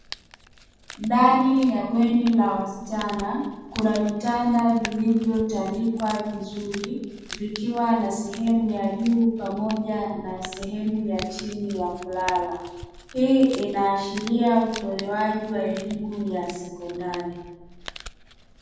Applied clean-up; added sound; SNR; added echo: none; Crumpling, crinkling; 18 dB; reverberation time 1.1 s.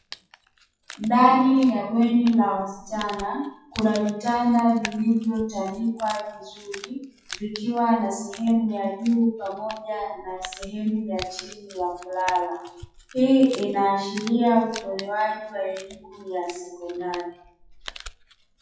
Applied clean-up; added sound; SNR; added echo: classical method WPE with log-MMSE.